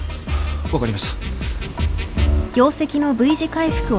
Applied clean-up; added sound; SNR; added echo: none; Accelerating, revving, vroom; 18 dB; none.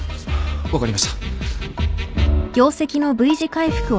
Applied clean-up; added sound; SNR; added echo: none; none; none; none.